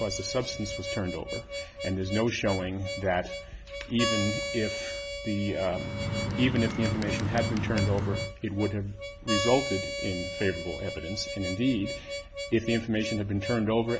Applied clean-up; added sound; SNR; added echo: none; Bird + Harmonica; 4 dB; none.